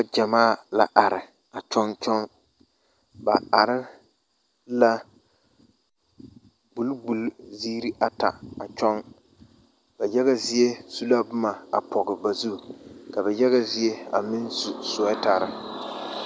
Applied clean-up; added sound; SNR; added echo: none; none; none; none.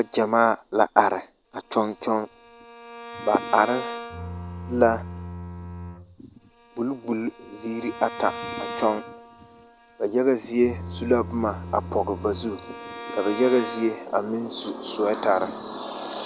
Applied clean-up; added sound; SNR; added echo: none; Bowed string instrument + Bowed string instrument; 12 dB; none.